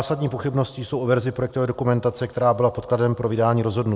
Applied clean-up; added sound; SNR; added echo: none; none; none; none.